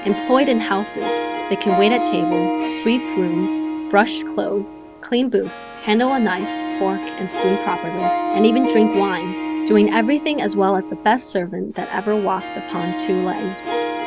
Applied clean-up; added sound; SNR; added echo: none; Harp; 4 dB; none.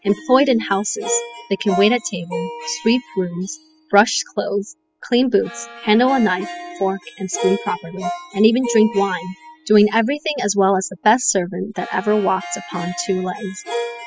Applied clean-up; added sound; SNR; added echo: classical method spectral subtraction.